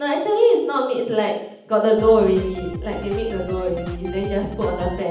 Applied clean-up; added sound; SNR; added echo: none; Drum kit; 11 dB; reverberation time 0.8 s.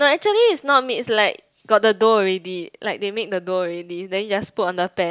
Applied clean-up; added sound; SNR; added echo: none; none; none; none.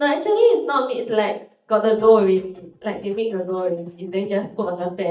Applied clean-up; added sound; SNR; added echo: neural mask model DeepFilterNet 3.